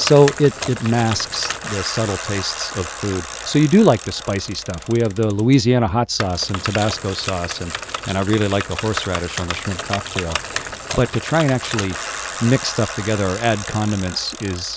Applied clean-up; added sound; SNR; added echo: none; Bicycle; 9 dB; none.